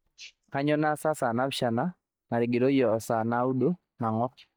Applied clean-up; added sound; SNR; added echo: neural mask model DeepFilterNet 3.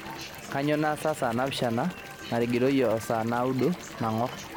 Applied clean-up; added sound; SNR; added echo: none; Fill (with liquid) / Bathtub (filling or washing) / Water tap, faucet; 16 dB; none.